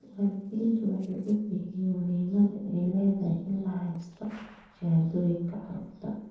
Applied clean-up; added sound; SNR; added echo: neural separator model SepFormer DNS4.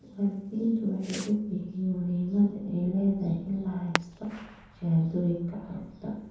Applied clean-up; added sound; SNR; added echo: none; Fireworks; 14 dB; reverberation time 0.9 s.